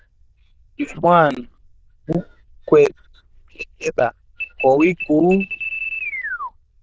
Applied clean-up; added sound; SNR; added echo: neural diffusion model UNIVERSE++.